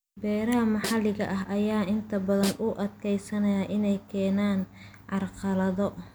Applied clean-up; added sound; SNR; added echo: none; Snare drum; 14 dB; none.